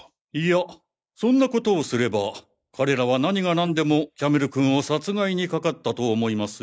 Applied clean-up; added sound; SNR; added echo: neural mask model Resemble Enhance denoiser.